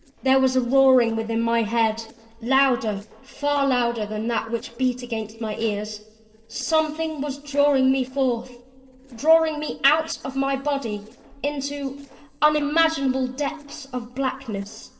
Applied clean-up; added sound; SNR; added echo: neural separator model SepFormer DNS4.